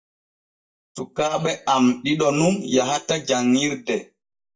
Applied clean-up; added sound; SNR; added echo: neural mask model DeepFilterNet 3.